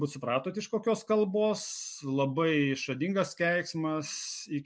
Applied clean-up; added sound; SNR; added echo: none; none; none; none.